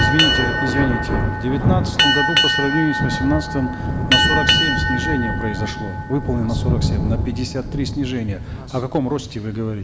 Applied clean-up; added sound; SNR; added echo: none; Boat, Water vehicle + Thunder; -3 dB; none.